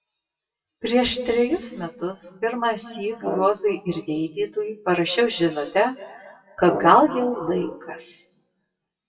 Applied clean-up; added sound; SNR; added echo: classical method WPE with log-MMSE.